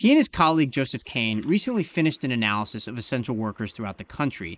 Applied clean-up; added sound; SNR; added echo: neural mask model Resemble Enhance denoiser.